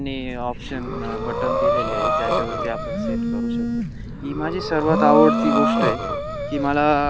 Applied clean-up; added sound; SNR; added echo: none; Telephone + Breathing; -1 dB; none.